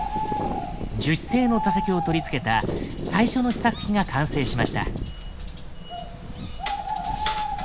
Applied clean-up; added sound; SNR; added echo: none; Bird; 5 dB; none.